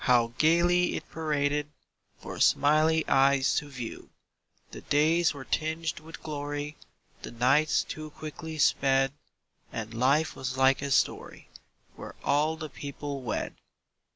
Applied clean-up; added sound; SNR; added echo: none; none; none; none.